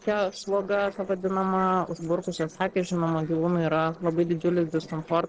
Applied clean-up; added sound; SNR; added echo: neural separator model SepFormer DNS4.